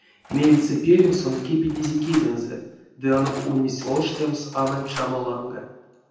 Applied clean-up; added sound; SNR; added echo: none; Engine; 18 dB; reverberation time 0.9 s.